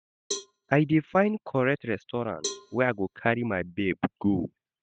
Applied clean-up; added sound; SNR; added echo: neural mask model RNNoise.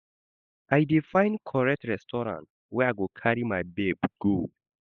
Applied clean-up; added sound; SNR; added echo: neural mask model Resemble Enhance denoiser.